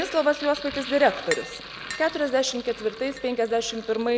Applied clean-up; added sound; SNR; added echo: none; Tap + Sink (filling or washing); 12 dB; none.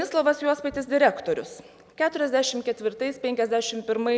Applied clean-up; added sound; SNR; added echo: none; none; none; none.